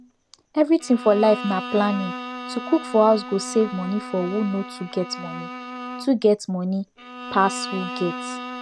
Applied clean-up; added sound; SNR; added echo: none; Bowed string instrument; 11 dB; none.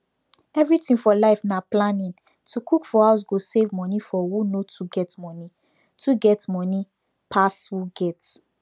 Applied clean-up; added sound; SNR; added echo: none; none; none; none.